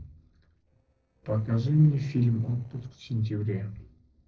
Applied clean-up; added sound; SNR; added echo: neural separator model SepFormer DNS4.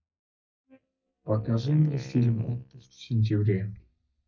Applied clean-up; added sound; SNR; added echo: neural mask model DeepFilterNet 3.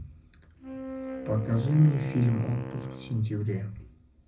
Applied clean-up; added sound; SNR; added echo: none; Wind instrument, woodwind instrument; 11 dB; reverberation time 0.4 s.